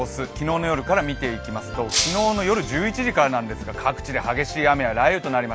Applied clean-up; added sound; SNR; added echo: none; Shatter; 6 dB; none.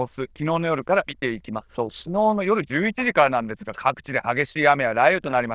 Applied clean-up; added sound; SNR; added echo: neural diffusion model UNIVERSE++.